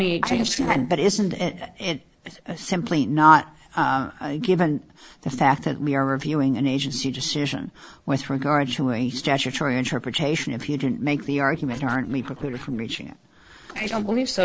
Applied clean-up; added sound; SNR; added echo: neural separator model SepFormer DNS4.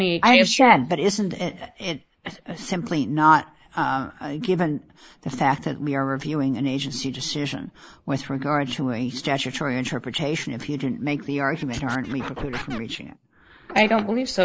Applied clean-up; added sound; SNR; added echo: neural mask model Resemble Enhance denoiser.